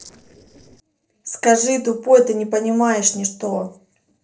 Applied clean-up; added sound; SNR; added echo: neural separator model SepFormer DNS4.